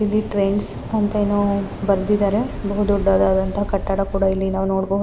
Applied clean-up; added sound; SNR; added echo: none; Waves, surf; 10 dB; none.